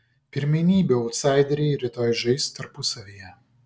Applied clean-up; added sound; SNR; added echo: none; none; none; none.